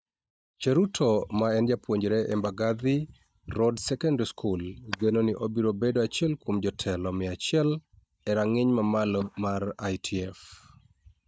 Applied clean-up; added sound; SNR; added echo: neural mask model DeepFilterNet 3.